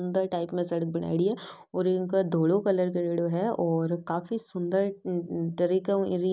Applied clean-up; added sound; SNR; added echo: none; none; none; none.